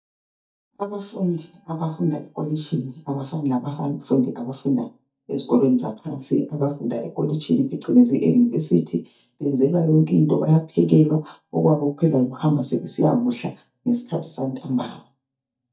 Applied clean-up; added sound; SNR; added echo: neural mask model DeepFilterNet 3.